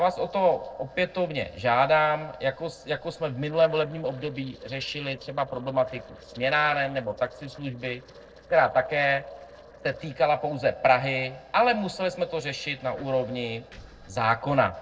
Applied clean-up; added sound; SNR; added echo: neural separator model SepFormer DNS4.